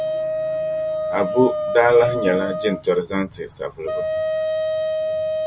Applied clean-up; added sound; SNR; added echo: none; Wind instrument, woodwind instrument; 1 dB; none.